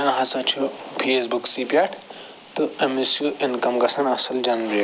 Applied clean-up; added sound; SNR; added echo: none; none; none; none.